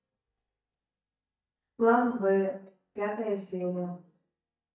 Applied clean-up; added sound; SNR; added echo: neural mask model DeepFilterNet 3.